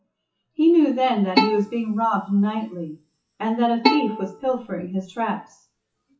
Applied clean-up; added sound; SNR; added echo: classical method WPE with log-MMSE.